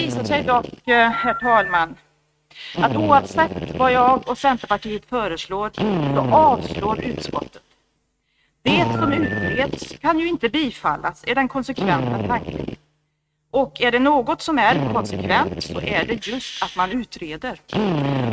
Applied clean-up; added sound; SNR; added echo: neural mask model RNNoise.